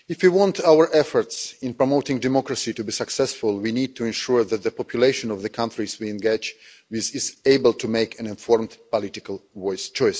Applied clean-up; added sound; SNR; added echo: none; none; none; none.